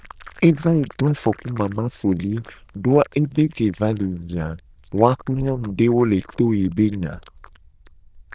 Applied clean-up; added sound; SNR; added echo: neural diffusion model UNIVERSE++.